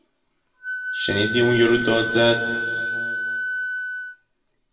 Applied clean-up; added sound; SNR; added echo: none; Wind instrument, woodwind instrument; 4 dB; reverberation time 2.1 s.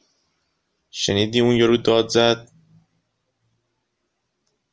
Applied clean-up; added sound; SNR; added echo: none; none; none; none.